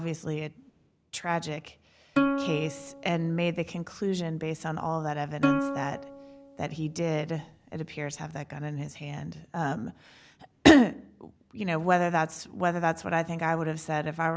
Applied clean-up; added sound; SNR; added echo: none; Plucked string instrument; 4 dB; none.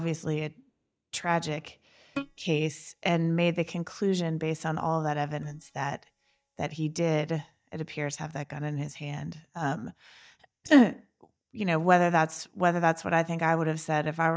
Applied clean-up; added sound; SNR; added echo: neural mask model DeepFilterNet 3.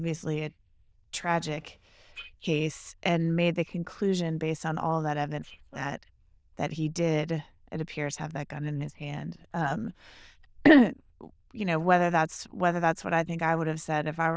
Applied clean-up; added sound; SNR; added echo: neural diffusion model UNIVERSE++.